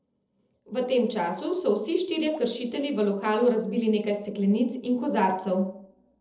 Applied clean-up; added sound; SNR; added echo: neural separator model SepFormer DNS4.